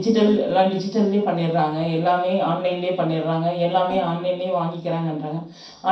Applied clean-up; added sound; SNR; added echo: neural separator model SepFormer DNS4.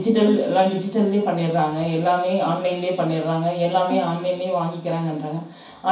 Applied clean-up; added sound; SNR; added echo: none; Bowed string instrument; 13 dB; reverberation time 0.6 s.